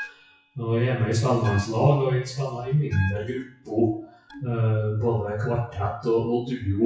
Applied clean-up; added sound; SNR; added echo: classical method WPE with log-MMSE.